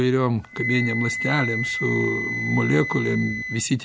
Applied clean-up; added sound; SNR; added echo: none; Wind instrument, woodwind instrument; 5 dB; none.